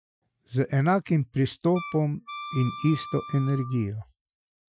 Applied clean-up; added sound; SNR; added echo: classical method Wiener filter.